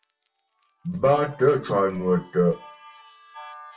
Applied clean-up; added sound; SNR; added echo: classical method WPE with log-MMSE.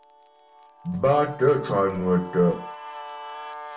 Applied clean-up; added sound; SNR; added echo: none; Guitar; 15 dB; reverberation time 0.3 s.